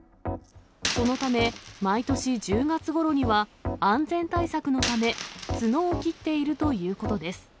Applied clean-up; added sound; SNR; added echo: none; Coin (dropping); 13 dB; none.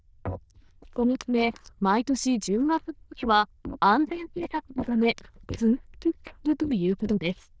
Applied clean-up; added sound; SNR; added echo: neural diffusion model UNIVERSE++.